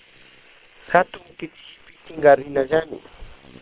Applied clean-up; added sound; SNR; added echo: neural separator model SepFormer WHAM!.